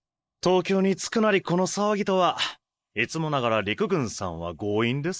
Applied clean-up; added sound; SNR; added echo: neural mask model Resemble Enhance denoiser.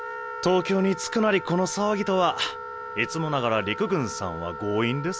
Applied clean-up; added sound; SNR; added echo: none; Wind instrument, woodwind instrument; 10 dB; none.